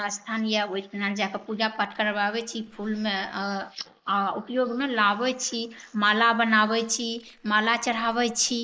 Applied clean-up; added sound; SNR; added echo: neural mask model Resemble Enhance denoiser.